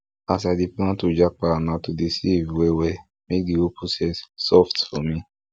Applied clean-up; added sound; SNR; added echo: none; none; none; none.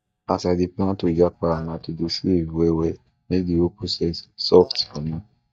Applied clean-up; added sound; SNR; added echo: neural mask model DeepFilterNet 3.